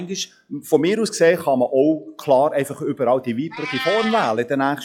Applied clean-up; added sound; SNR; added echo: classical method log-MMSE.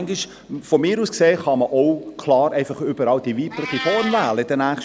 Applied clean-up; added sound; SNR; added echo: none; Meow; 15 dB; none.